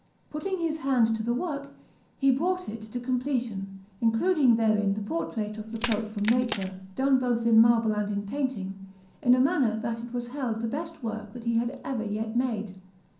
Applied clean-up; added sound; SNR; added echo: none; Crack; 9 dB; reverberation time 0.6 s.